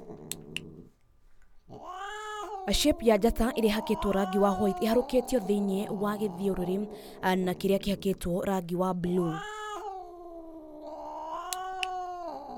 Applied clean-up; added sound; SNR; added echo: none; Growling; 10 dB; none.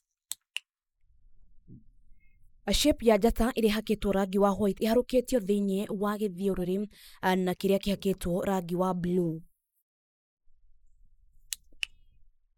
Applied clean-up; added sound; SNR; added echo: neural mask model Resemble Enhance denoiser.